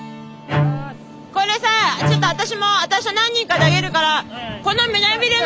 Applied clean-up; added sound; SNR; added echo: none; Bowed string instrument; 4 dB; none.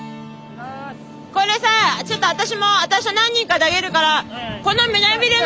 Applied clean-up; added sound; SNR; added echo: none; none; none; none.